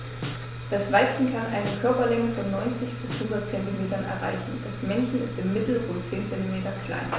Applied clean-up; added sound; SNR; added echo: none; Snare drum; 14 dB; none.